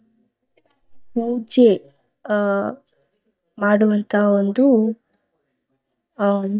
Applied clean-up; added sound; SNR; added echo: neural mask model DeepFilterNet 3.